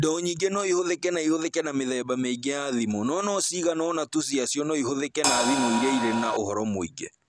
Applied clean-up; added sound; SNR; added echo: none; Crash cymbal; 0 dB; none.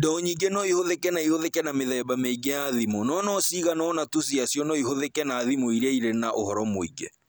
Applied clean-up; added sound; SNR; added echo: none; none; none; none.